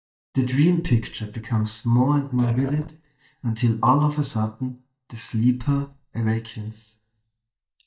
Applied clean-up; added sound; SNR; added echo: neural mask model DeepFilterNet 3.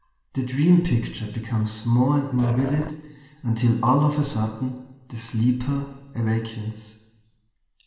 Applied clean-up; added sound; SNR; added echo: none; Growling; 12 dB; reverberation time 1.1 s.